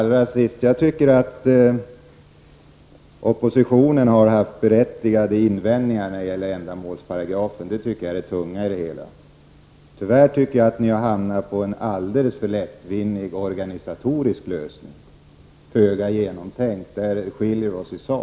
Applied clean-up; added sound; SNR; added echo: none; none; none; none.